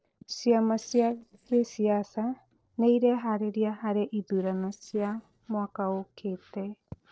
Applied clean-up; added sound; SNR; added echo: neural separator model SepFormer DNS4.